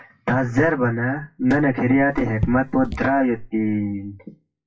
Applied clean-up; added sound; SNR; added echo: classical method WPE with log-MMSE.